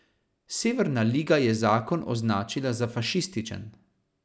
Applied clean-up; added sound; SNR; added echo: none; none; none; none.